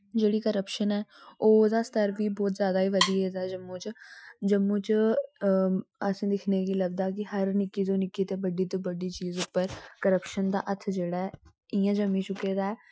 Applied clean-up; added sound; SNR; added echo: classical method Wiener filter.